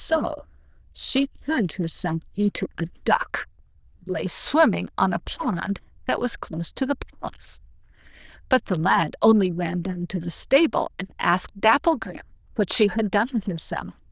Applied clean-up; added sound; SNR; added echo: neural diffusion model UNIVERSE++.